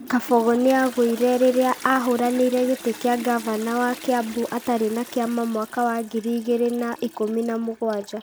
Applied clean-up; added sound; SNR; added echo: none; Toilet flush; 18 dB; none.